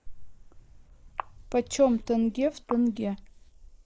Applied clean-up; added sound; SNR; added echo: neural mask model Resemble Enhance denoiser.